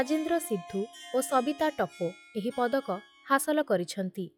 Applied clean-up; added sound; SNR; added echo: classical method log-MMSE.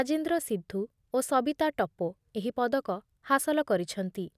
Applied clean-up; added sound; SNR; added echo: none; none; none; none.